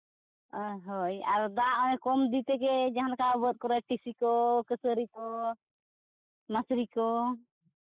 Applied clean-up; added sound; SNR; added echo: neural mask model Resemble Enhance denoiser.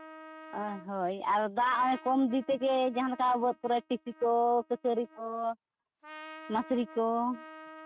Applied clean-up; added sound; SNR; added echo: neural mask model RNNoise.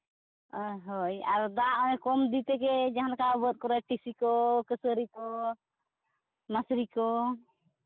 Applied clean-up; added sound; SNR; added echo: none; none; none; none.